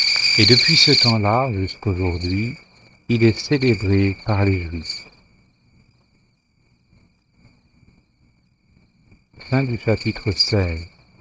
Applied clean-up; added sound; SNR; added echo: neural mask model RNNoise.